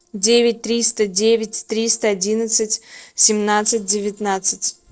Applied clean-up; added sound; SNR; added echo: neural separator model SepFormer DNS4.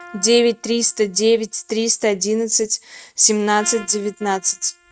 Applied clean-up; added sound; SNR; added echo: neural mask model RNNoise.